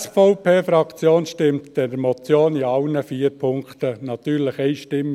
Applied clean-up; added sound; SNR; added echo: none; none; none; none.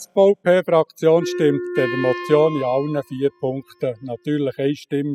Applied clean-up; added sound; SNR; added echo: classical method spectral subtraction.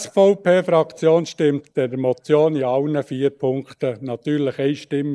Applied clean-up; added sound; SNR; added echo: neural mask model Resemble Enhance denoiser.